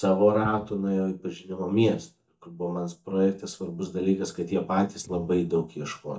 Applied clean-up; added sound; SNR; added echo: neural mask model DeepFilterNet 3.